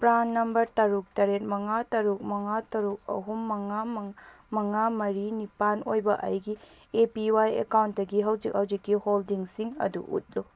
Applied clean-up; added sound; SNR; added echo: none; none; none; none.